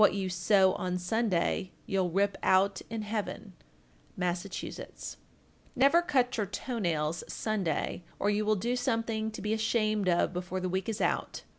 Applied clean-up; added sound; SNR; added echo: none; none; none; none.